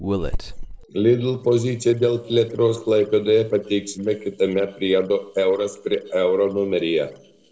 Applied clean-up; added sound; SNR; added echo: neural separator model SepFormer DNS4.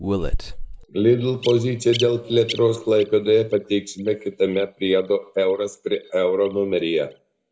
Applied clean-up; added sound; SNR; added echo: neural mask model DeepFilterNet 3.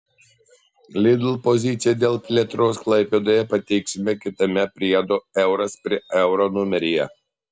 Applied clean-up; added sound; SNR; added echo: none; none; none; none.